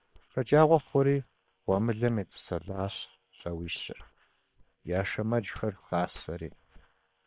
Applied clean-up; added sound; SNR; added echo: neural separator model SepFormer WHAM!.